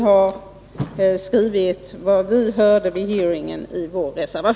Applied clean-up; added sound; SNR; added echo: none; none; none; none.